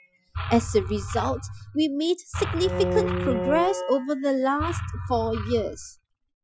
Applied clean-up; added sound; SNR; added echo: classical method Wiener filter.